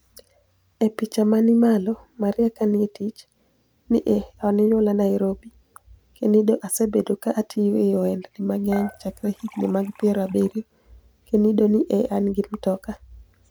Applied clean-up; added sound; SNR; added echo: none; Dishes, pots, and pans / Chink, clink; 19 dB; none.